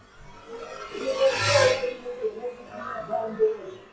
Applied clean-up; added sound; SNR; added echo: classical method WPE with log-MMSE.